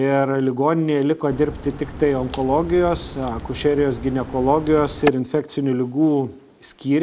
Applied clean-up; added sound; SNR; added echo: none; Crack; 11 dB; none.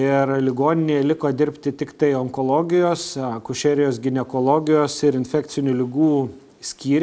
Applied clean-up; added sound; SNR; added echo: none; none; none; none.